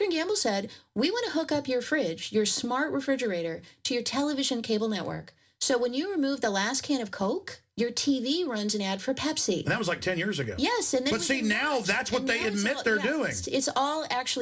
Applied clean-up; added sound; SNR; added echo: none; none; none; reverberation time 0.2 s.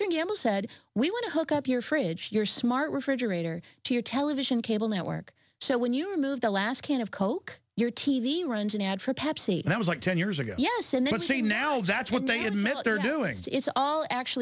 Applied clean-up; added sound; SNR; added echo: none; none; none; none.